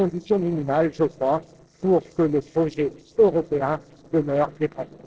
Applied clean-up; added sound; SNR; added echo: neural separator model SepFormer DNS4.